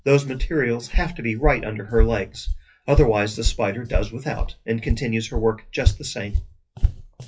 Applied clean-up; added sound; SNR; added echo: classical method WPE with log-MMSE.